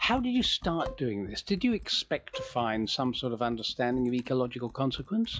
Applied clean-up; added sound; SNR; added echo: classical method log-MMSE.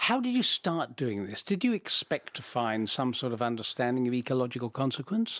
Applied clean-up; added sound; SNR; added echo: none; none; none; none.